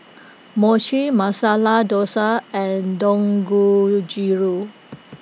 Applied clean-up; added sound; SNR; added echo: none; none; none; none.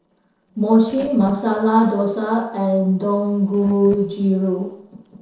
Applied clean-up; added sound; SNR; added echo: neural separator model SepFormer DNS4.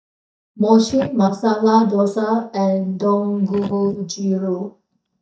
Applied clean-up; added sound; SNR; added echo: neural mask model DeepFilterNet 3.